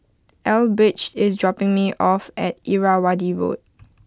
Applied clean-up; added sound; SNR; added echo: none; none; none; none.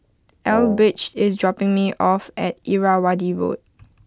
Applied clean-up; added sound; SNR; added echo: none; Wind instrument, woodwind instrument; 8 dB; none.